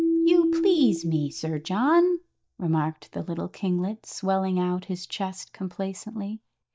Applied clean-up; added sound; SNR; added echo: neural mask model DeepFilterNet 3.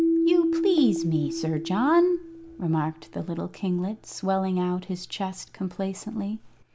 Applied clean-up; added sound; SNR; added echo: none; Keyboard (musical); 4 dB; none.